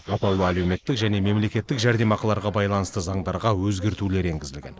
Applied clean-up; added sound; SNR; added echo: neural mask model Resemble Enhance denoiser.